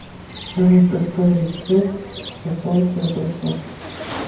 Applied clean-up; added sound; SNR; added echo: none; Cricket; 15 dB; reverberation time 0.9 s.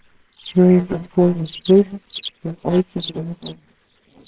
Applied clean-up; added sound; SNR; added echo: neural separator model SepFormer WHAMR!.